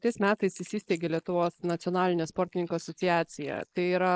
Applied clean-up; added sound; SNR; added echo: neural mask model Resemble Enhance denoiser.